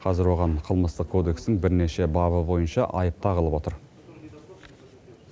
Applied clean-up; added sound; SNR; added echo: none; none; none; none.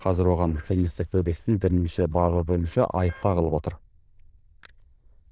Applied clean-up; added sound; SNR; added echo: neural diffusion model UNIVERSE++.